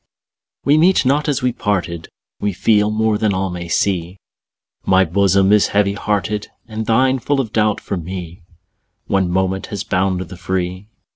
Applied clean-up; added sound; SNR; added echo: none; none; none; none.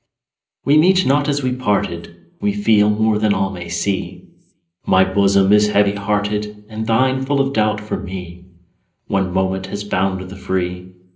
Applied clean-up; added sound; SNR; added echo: none; none; none; reverberation time 0.5 s.